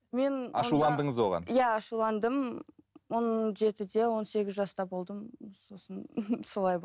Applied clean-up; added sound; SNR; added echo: none; none; none; none.